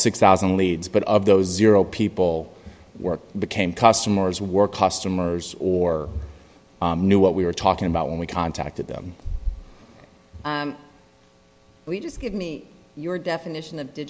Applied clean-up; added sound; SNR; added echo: none; none; none; none.